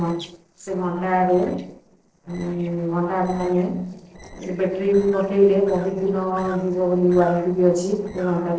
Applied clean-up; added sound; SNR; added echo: neural separator model SepFormer DNS4.